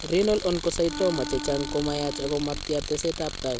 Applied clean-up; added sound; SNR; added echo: none; Wind instrument, woodwind instrument + Tools; 7 dB; none.